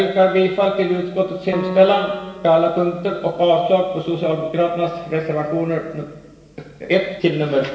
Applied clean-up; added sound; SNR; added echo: none; Piano; 14 dB; reverberation time 1.2 s.